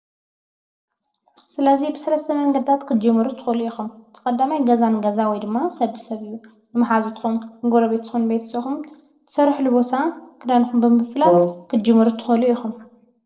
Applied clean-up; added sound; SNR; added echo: neural separator model SepFormer DNS4.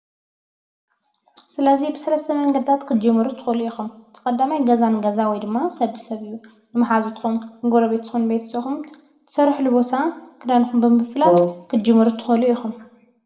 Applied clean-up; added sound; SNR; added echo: none; Brass instrument; 2 dB; reverberation time 0.7 s.